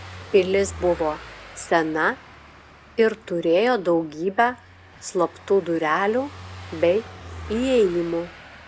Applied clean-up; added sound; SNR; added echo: none; Car passing by / Engine; 18 dB; none.